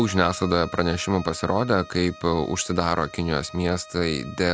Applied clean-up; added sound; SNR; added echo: none; Bowed string instrument; 18 dB; none.